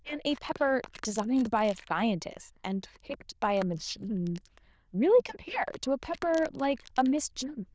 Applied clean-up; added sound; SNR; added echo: neural diffusion model UNIVERSE++.